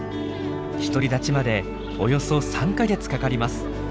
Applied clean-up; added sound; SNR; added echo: none; none; none; none.